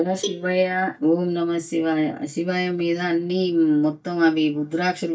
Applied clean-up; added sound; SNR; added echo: neural mask model DeepFilterNet 3.